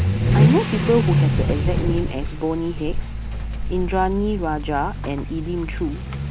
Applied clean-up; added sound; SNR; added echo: none; Accelerating, revving, vroom / Vehicle; -3 dB; none.